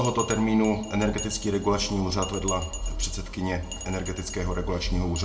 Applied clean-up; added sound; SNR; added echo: none; Bell; 14 dB; reverberation time 0.3 s.